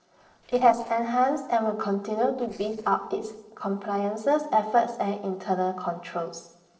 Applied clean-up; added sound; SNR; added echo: neural separator model SepFormer DNS4.